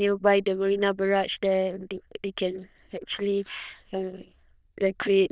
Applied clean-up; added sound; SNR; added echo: neural diffusion model UNIVERSE++.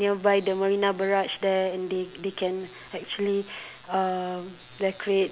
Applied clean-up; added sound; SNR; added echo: none; none; none; none.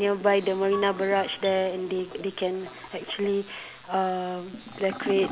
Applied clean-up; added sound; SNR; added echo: none; Toilet flush / Gurgling + Guitar; 14 dB; none.